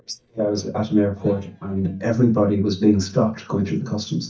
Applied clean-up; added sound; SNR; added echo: neural mask model DeepFilterNet 3.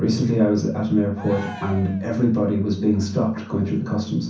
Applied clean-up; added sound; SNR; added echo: none; Cheering; 19 dB; reverberation time 0.6 s.